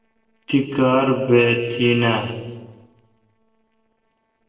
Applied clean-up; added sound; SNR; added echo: neural separator model SepFormer DNS4.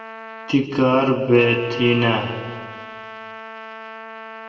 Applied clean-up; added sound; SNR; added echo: none; Trumpet; 15 dB; reverberation time 1.7 s.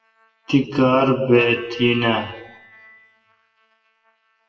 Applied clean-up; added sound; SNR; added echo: classical method WPE with log-MMSE.